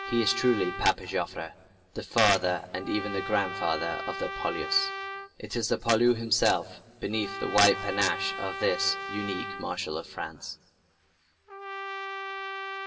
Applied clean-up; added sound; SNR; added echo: none; Trumpet; 9 dB; reverberation time 1.4 s.